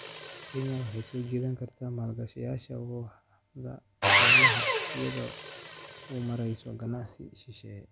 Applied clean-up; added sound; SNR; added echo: none; Sawing; -5 dB; none.